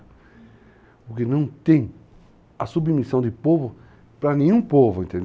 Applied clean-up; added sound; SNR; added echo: none; none; none; none.